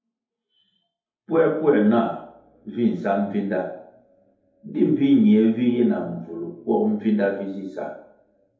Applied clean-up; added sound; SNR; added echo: none; none; none; reverberation time 2.1 s.